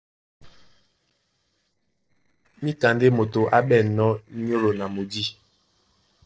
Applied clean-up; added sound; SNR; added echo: neural separator model SepFormer DNS4.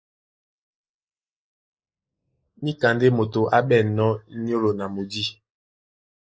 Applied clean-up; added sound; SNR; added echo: neural mask model Resemble Enhance denoiser.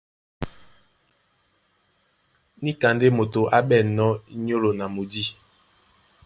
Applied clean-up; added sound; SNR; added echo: none; none; none; none.